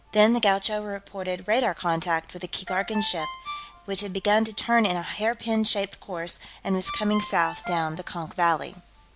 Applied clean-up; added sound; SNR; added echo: none; Ringtone; 15 dB; none.